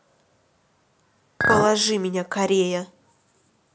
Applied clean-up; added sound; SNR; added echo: none; Chink, clink; 0 dB; none.